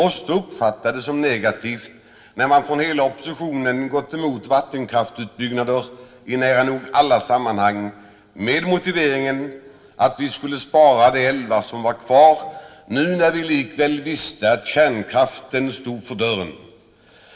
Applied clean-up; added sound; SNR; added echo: none; none; none; reverberation time 1.0 s.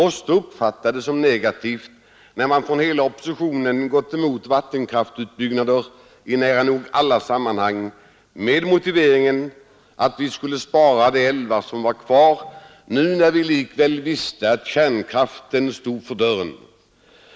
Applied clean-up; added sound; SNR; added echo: none; none; none; none.